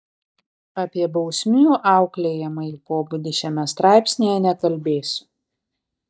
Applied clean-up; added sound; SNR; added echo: neural mask model DeepFilterNet 3.